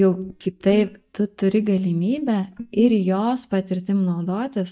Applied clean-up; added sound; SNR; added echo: neural mask model DeepFilterNet 3.